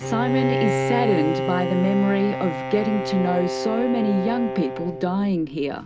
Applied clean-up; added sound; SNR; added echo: none; Bowed string instrument; 3 dB; reverberation time 0.3 s.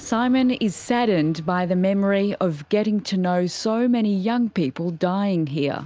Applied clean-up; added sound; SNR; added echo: none; none; none; none.